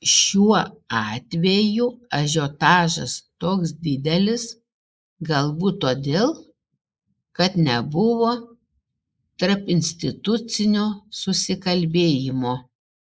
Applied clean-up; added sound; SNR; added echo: neural mask model Resemble Enhance denoiser.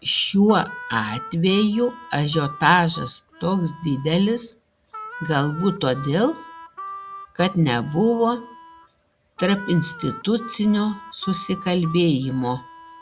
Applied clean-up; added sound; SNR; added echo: none; Harmonica; 16 dB; none.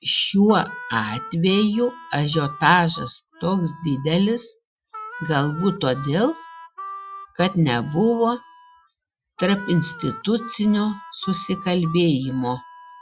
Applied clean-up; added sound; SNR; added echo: classical method Wiener filter.